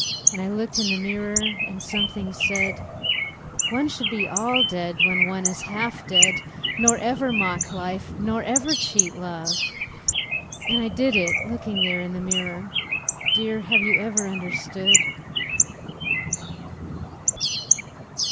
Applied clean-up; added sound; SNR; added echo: none; Bird; -4 dB; none.